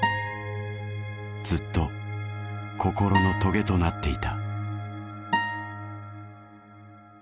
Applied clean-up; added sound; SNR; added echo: none; Acoustic guitar; 4 dB; none.